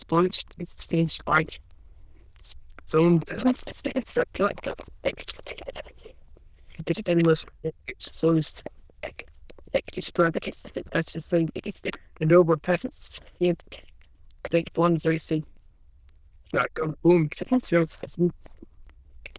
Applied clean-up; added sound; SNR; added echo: neural diffusion model UNIVERSE++.